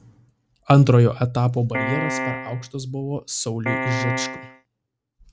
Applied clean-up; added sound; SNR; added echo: none; Piano; 4 dB; none.